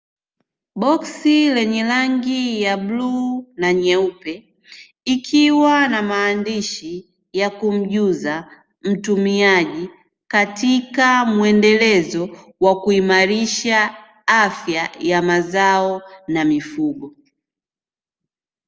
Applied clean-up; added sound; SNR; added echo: none; none; none; none.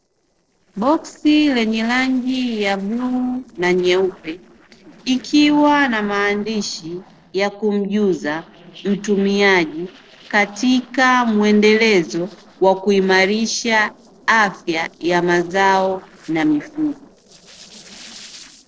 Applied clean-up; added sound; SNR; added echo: neural separator model SepFormer DNS4.